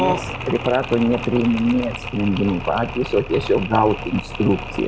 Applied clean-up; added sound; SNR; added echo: none; Mechanisms; 10 dB; none.